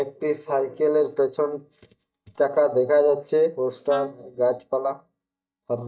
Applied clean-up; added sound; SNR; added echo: neural mask model DeepFilterNet 3.